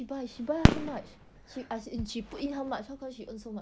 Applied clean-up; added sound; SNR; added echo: none; Fireworks; -5 dB; none.